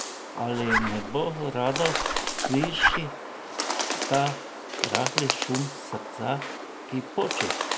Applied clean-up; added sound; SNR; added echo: none; Zipper (clothing) + Bird; 0 dB; none.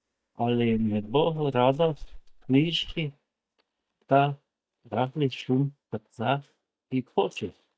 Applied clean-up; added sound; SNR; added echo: neural mask model DeepFilterNet 3.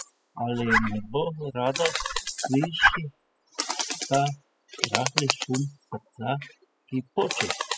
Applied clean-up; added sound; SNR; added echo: classical method spectral subtraction.